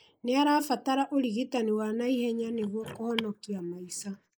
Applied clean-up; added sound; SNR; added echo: neural mask model Resemble Enhance denoiser.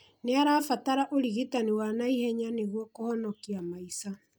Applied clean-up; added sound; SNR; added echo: none; none; none; none.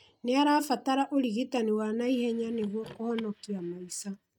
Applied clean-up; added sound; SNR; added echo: neural mask model RNNoise.